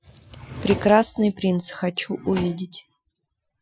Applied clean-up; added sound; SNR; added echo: classical method Wiener filter.